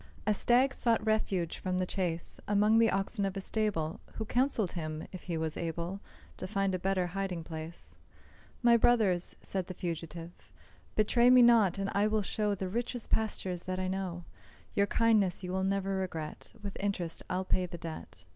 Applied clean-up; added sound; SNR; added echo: none; none; none; none.